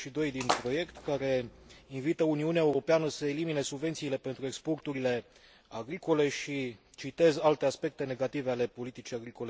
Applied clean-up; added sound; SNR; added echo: none; Splash, splatter; 7 dB; none.